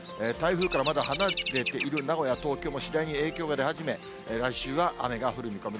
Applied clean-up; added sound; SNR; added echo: none; Bird vocalization, bird call, bird song; 8 dB; none.